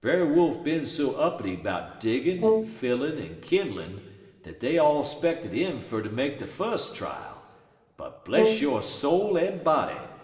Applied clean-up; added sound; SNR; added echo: none; Brass instrument; 3 dB; reverberation time 1.9 s.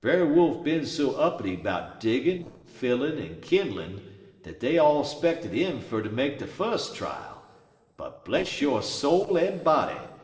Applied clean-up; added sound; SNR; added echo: neural separator model SepFormer DNS4.